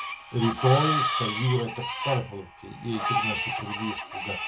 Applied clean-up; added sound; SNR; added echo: none; Screech; 2 dB; none.